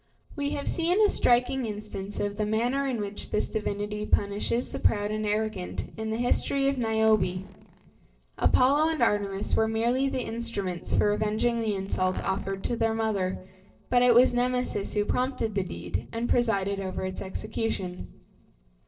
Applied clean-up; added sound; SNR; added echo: neural separator model SepFormer DNS4.